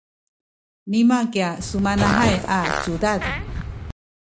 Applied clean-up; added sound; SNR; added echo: none; Fart; 3 dB; none.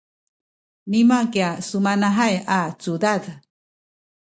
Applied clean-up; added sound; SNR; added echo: none; none; none; none.